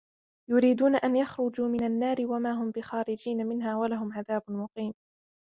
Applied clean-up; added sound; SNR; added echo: none; none; none; none.